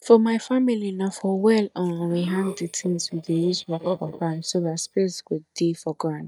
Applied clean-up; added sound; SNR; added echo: neural mask model DeepFilterNet 3.